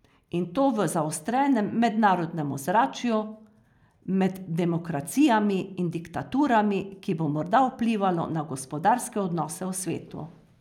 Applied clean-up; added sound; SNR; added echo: none; none; none; none.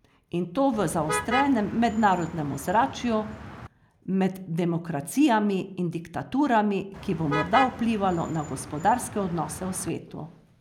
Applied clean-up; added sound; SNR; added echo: none; Motor vehicle (road); 9 dB; none.